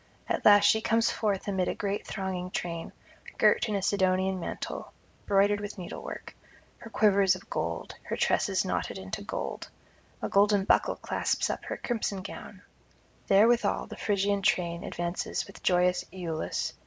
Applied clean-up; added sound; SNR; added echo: none; none; none; none.